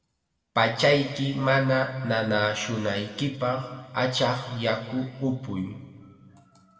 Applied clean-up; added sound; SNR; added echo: none; none; none; reverberation time 1.9 s.